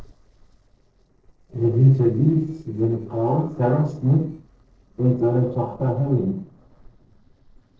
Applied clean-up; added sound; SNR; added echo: neural separator model SepFormer DNS4.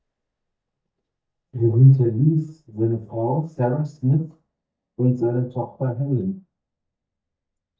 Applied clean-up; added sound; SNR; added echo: neural mask model DeepFilterNet 3.